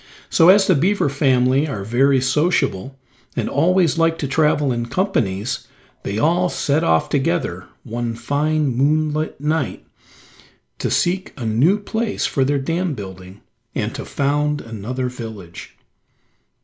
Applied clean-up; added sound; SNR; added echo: none; none; none; none.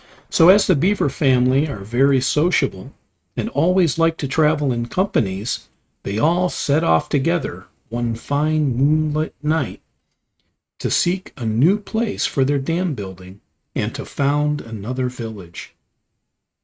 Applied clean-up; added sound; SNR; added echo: neural mask model RNNoise.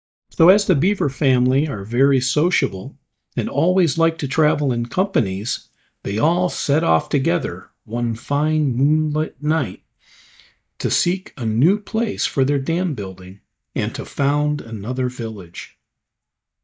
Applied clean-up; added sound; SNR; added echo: neural mask model DeepFilterNet 3.